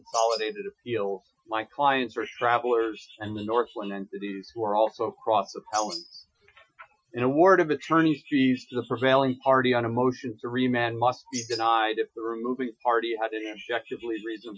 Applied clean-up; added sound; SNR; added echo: classical method Wiener filter.